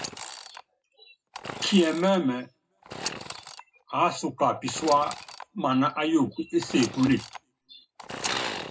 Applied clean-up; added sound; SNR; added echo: none; Sawing / Engine; 11 dB; reverberation time 0.2 s.